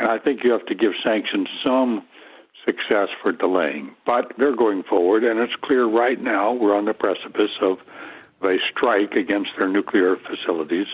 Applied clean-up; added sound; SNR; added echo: none; none; none; none.